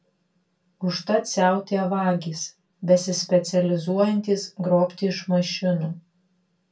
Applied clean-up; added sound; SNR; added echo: none; none; none; reverberation time 0.2 s.